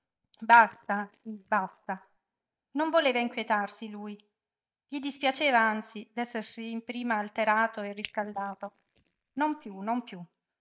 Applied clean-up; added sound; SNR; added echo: neural mask model DeepFilterNet 3.